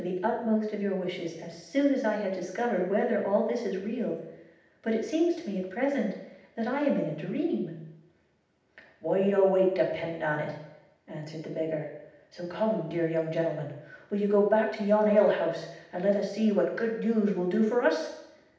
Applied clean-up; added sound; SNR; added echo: none; none; none; reverberation time 0.8 s.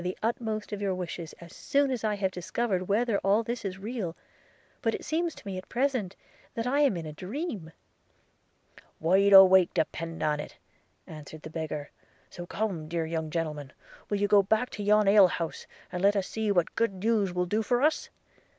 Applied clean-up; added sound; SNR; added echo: none; none; none; none.